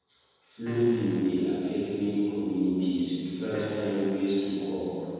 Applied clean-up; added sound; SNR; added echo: none; Fart; 19 dB; reverberation time 2.1 s.